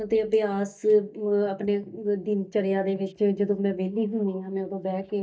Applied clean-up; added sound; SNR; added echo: neural mask model DeepFilterNet 3.